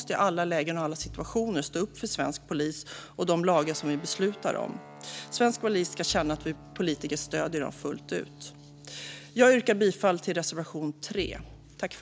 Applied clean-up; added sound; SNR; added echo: none; Bowed string instrument + Guitar; 19 dB; none.